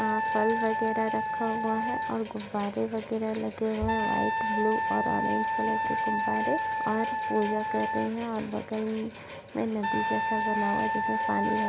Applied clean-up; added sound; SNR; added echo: none; Wind instrument, woodwind instrument; 0 dB; none.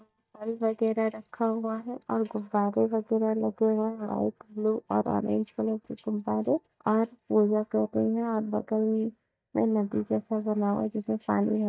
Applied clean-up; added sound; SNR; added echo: neural mask model DeepFilterNet 3.